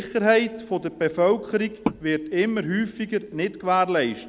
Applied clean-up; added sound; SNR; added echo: none; Wood; 15 dB; none.